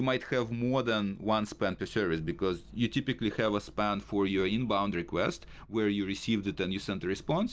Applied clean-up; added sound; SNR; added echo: none; none; none; none.